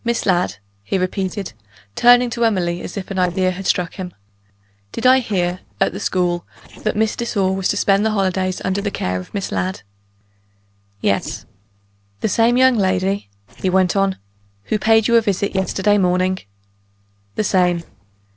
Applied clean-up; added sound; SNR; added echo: neural separator model SepFormer DNS4.